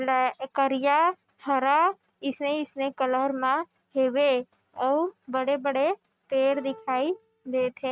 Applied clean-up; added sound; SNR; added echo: neural mask model RNNoise.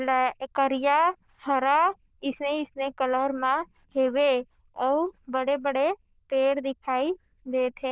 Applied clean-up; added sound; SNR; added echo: neural diffusion model UNIVERSE++.